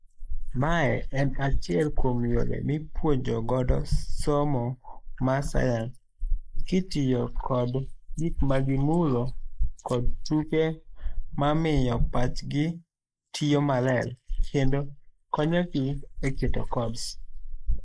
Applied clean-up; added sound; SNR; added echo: neural mask model Resemble Enhance denoiser.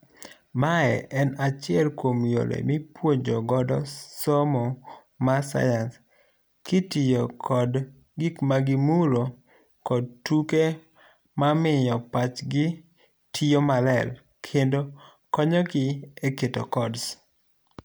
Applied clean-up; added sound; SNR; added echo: none; none; none; none.